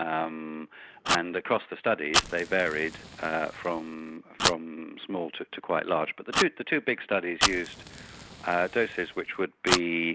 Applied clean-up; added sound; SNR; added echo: none; Fire; 4 dB; none.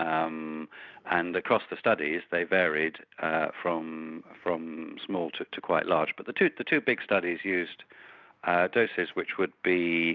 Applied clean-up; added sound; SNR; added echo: none; none; none; none.